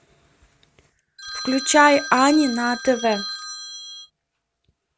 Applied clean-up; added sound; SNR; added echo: none; Telephone; 10 dB; none.